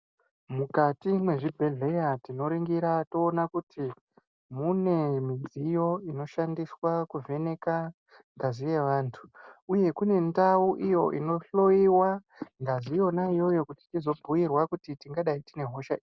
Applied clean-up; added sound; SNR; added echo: none; none; none; none.